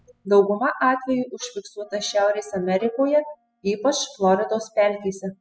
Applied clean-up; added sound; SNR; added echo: classical method spectral subtraction.